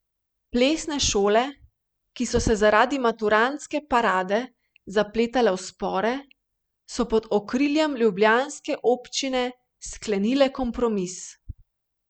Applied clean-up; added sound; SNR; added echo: none; none; none; none.